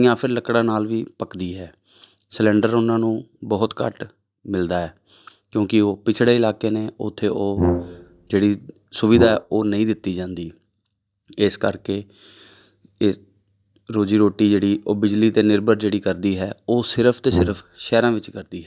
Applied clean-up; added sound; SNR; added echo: neural mask model DeepFilterNet 3.